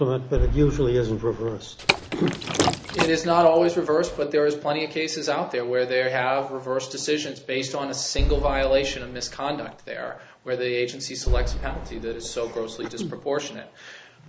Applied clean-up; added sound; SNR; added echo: none; Boom + Liquid; 3 dB; none.